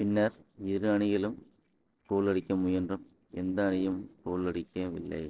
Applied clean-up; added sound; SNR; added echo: neural separator model SepFormer DNS4.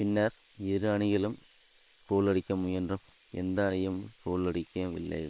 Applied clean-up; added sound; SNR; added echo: neural separator model SepFormer WHAM!.